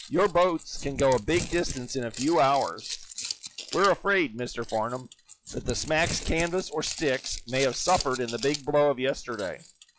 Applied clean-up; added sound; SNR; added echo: classical method log-MMSE.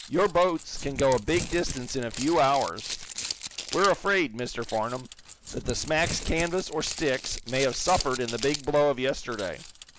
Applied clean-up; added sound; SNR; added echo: none; Crumpling, crinkling; 11 dB; none.